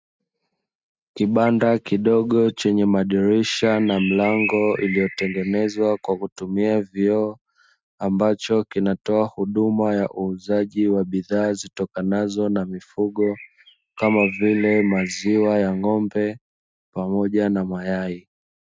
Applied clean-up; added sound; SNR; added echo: neural mask model RNNoise.